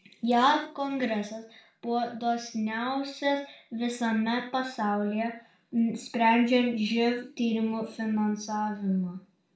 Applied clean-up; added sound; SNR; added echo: none; none; none; reverberation time 0.4 s.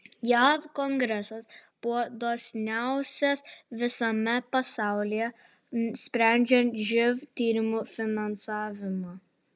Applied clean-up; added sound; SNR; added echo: none; none; none; none.